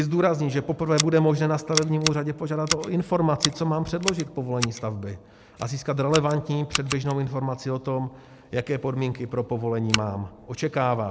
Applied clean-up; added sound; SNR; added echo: none; Scissors; 9 dB; none.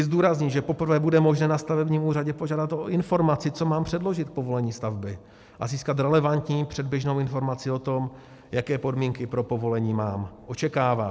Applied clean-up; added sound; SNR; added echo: none; none; none; none.